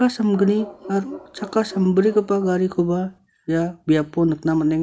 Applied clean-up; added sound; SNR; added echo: none; Bark; 20 dB; none.